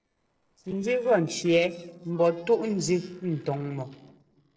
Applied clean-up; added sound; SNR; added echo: neural separator model SepFormer DNS4.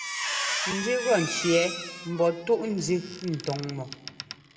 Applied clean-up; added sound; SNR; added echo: none; Squeak; 6 dB; reverberation time 1.2 s.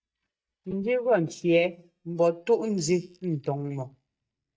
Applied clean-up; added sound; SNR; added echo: neural mask model DeepFilterNet 3.